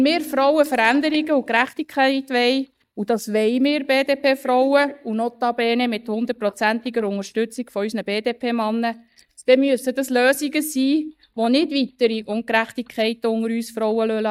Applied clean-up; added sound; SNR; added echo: neural mask model DeepFilterNet 3.